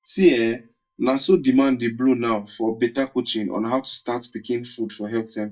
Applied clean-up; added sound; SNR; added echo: neural mask model DeepFilterNet 3.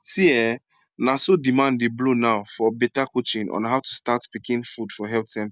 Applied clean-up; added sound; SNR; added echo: none; none; none; none.